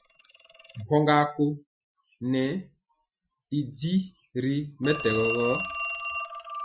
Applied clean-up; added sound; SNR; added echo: classical method Wiener filter.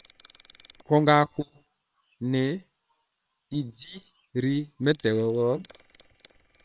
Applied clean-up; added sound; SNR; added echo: neural separator model SepFormer WHAM!.